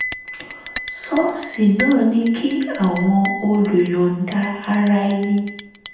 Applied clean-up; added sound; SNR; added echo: none; Chink, clink; 13 dB; reverberation time 0.8 s.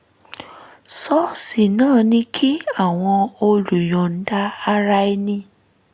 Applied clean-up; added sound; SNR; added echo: none; none; none; none.